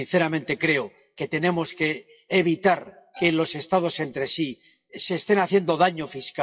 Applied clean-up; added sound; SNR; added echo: classical method WPE with log-MMSE.